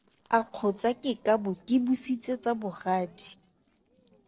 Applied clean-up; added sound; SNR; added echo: neural separator model SepFormer DNS4.